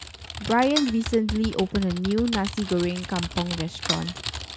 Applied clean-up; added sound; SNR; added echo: none; Cutlery, silverware / Dishes, pots, and pans + Typing; 7 dB; none.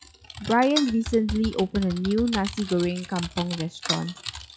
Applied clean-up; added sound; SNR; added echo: classical method log-MMSE.